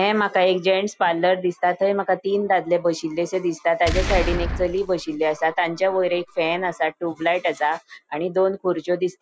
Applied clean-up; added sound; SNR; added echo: none; Boom; 7 dB; none.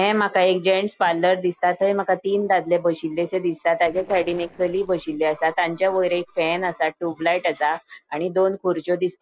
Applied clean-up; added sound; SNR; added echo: neural separator model SepFormer DNS4.